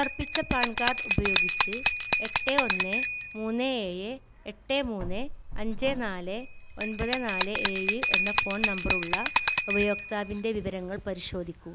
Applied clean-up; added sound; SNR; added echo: none; Bell; -1 dB; none.